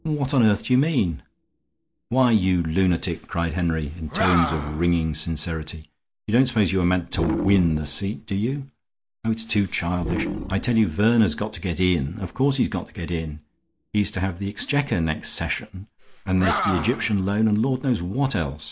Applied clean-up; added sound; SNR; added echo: none; Animal; 11 dB; none.